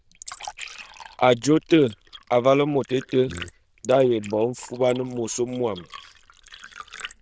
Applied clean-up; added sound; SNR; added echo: neural diffusion model UNIVERSE++.